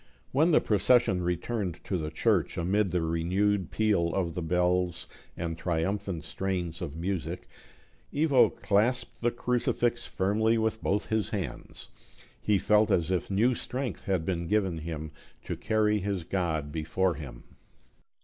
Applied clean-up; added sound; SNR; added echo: none; none; none; none.